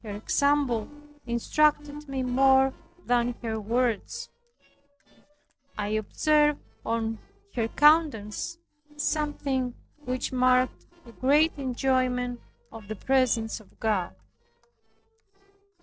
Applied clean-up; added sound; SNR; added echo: neural separator model SepFormer DNS4.